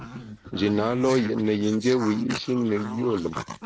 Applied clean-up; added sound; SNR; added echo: neural mask model Resemble Enhance denoiser.